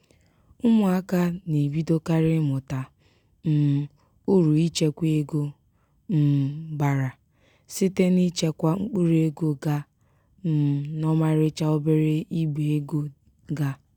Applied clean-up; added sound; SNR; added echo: none; none; none; none.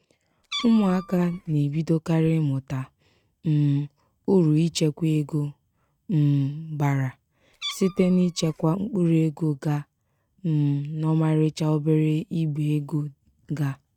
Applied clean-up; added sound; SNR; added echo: neural mask model RNNoise.